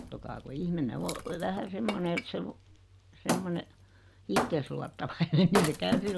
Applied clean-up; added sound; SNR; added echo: none; Wood; 4 dB; none.